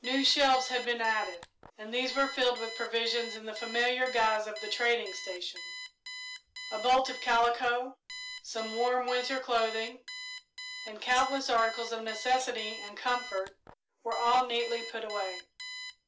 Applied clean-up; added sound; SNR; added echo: none; Alarm + Hi-hat; 12 dB; none.